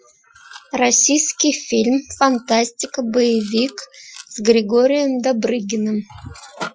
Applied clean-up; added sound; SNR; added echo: classical method Wiener filter.